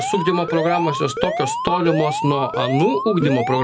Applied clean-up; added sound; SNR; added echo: none; Alarm; 5 dB; none.